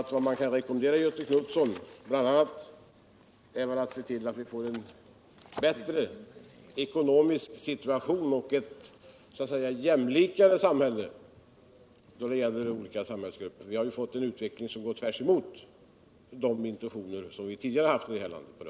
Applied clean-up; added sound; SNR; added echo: none; none; none; none.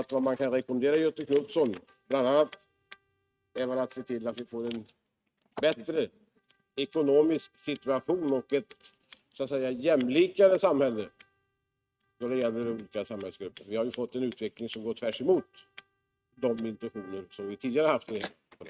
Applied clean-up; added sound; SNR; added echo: neural mask model RNNoise.